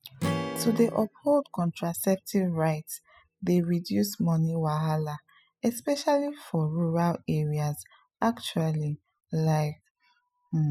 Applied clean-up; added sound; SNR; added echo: classical method spectral subtraction.